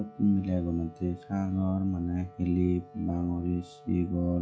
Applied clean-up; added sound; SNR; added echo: classical method log-MMSE.